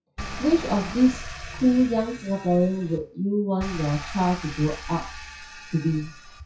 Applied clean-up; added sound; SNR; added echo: classical method WPE with log-MMSE.